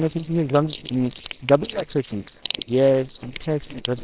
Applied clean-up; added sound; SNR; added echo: neural separator model SepFormer WHAMR!.